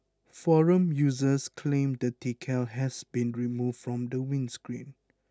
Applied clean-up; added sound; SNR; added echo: none; none; none; none.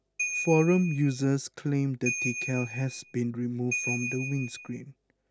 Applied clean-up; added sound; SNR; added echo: none; Ringtone / Bell; 6 dB; none.